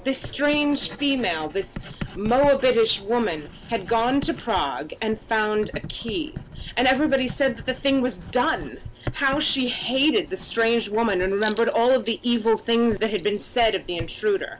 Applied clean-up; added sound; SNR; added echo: none; Writing; 15 dB; none.